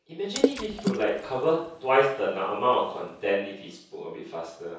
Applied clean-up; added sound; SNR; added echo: none; Water / Splash, splatter; 5 dB; reverberation time 0.6 s.